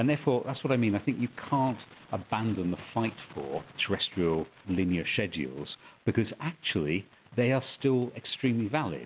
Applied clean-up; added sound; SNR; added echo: none; none; none; none.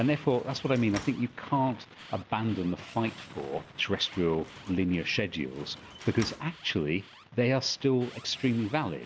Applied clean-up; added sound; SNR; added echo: none; Alarm + Slam; 19 dB; none.